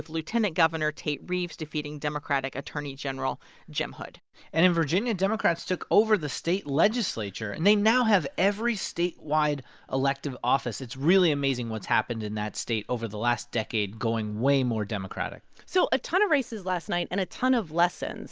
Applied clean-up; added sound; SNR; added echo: none; none; none; none.